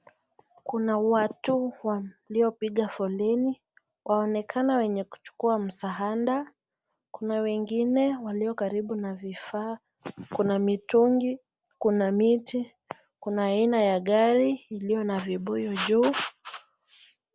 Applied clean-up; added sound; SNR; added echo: none; none; none; none.